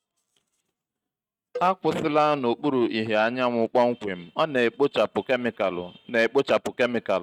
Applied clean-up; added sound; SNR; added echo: neural mask model RNNoise.